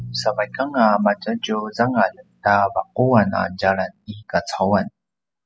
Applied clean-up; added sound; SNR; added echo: classical method spectral subtraction.